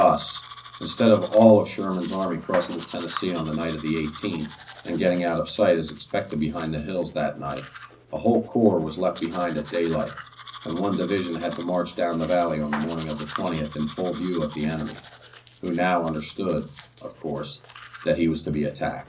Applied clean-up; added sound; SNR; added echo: none; Domestic sounds, home sounds; 15 dB; reverberation time 0.4 s.